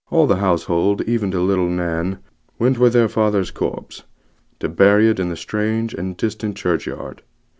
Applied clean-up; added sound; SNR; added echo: none; none; none; none.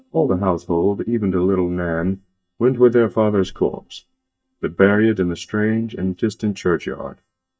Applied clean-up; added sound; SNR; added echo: neural mask model DeepFilterNet 3.